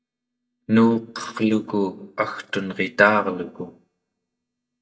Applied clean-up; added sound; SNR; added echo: neural mask model DeepFilterNet 3.